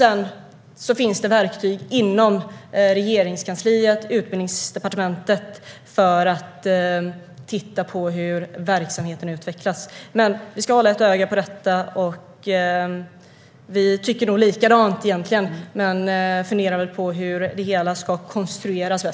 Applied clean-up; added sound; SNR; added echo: none; none; none; none.